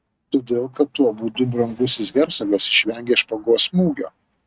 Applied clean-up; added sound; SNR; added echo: neural mask model RNNoise.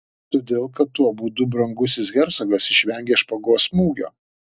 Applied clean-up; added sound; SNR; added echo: none; none; none; none.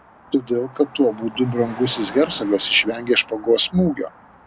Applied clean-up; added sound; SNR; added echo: none; Car passing by; 18 dB; none.